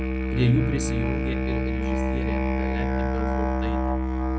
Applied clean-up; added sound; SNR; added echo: neural mask model RNNoise.